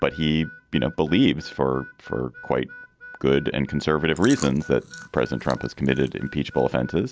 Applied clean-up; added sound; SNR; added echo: none; Chewing, mastication + Harmonica; 19 dB; none.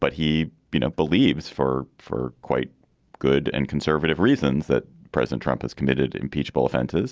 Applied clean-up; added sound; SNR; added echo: none; none; none; none.